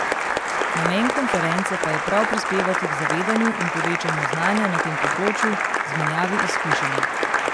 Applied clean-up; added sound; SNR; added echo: none; Applause; -3 dB; none.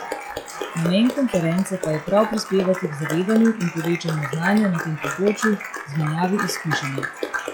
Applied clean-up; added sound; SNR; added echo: classical method log-MMSE.